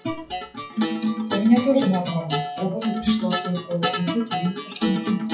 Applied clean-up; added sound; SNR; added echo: classical method WPE with log-MMSE.